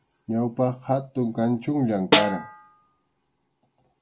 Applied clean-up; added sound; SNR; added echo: none; Snare drum; -2 dB; none.